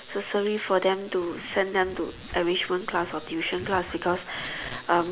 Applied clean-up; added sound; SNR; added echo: none; Zipper (clothing); 19 dB; none.